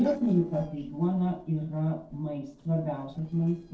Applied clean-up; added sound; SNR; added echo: neural separator model SepFormer DNS4.